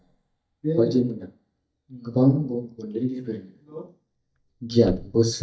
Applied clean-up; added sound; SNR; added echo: neural mask model DeepFilterNet 3.